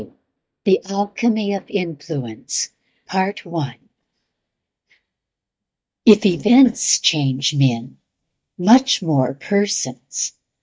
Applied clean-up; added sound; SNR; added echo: neural mask model DeepFilterNet 3.